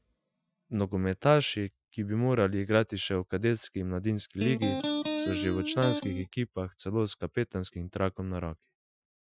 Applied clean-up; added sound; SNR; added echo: classical method Wiener filter.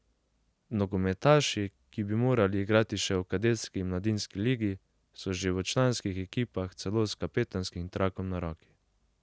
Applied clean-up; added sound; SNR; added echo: none; none; none; none.